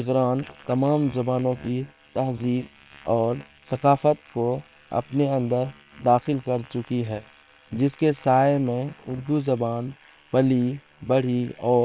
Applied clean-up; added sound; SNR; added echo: neural separator model SepFormer WHAM!.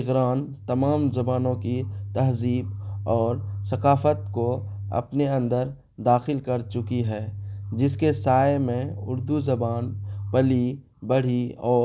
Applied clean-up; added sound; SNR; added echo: none; none; none; none.